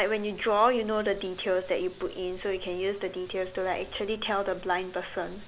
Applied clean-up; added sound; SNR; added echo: none; Walk, footsteps; 19 dB; none.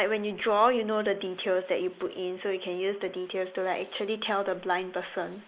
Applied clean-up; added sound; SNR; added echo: neural mask model Resemble Enhance denoiser.